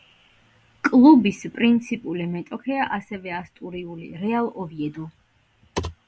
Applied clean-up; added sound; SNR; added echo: none; none; none; none.